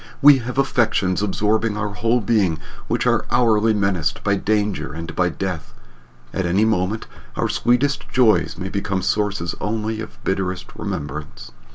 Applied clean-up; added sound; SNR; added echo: none; none; none; none.